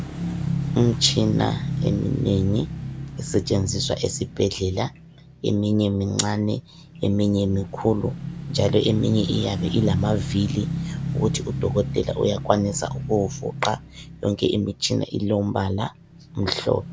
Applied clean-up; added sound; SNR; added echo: none; Motorcycle / Engine; 7 dB; none.